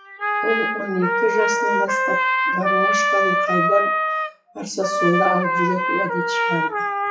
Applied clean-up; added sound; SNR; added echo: classical method WPE with log-MMSE.